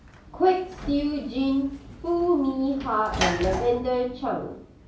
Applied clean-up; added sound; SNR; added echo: none; Sliding door / Slam; 9 dB; reverberation time 0.3 s.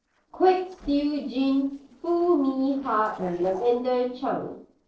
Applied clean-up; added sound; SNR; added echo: neural separator model SepFormer DNS4.